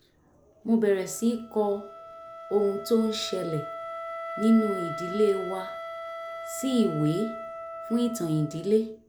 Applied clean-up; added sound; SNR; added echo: none; Wind instrument, woodwind instrument; 11 dB; none.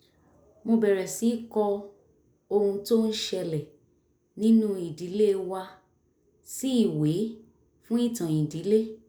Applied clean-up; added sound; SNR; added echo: none; none; none; none.